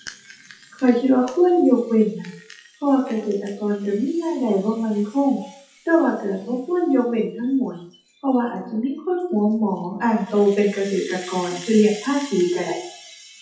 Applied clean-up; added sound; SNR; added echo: classical method WPE with log-MMSE.